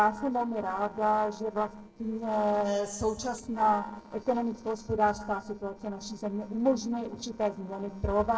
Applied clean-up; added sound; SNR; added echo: neural separator model SepFormer DNS4.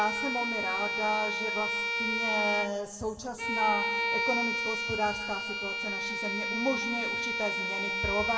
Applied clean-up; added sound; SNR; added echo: none; Bowed string instrument; -2 dB; reverberation time 1.5 s.